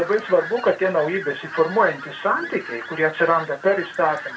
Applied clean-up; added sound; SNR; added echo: none; Fowl; 14 dB; reverberation time 0.2 s.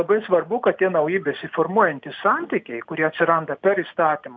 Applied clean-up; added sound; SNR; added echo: none; none; none; none.